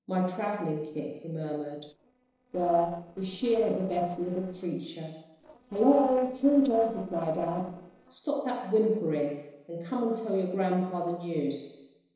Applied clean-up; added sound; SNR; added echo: neural separator model SepFormer DNS4.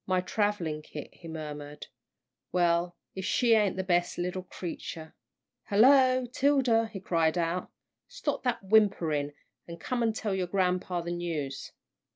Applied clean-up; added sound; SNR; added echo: none; none; none; none.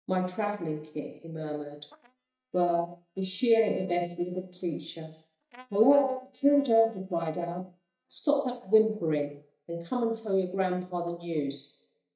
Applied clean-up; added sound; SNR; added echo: neural mask model DeepFilterNet 3.